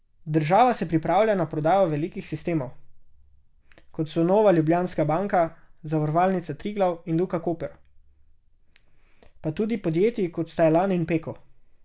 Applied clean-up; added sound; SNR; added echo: none; none; none; none.